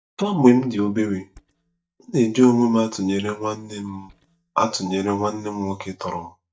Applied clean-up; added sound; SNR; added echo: neural mask model DeepFilterNet 3.